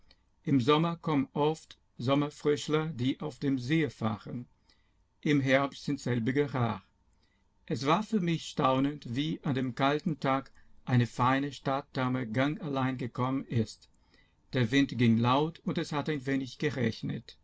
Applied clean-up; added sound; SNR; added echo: none; none; none; none.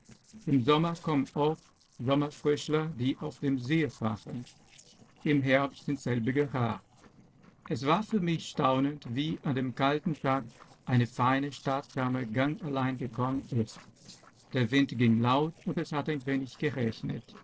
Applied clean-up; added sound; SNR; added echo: neural separator model SepFormer DNS4.